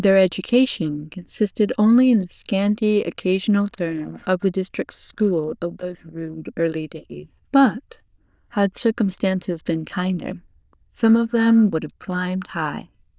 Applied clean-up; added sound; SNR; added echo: neural diffusion model UNIVERSE++.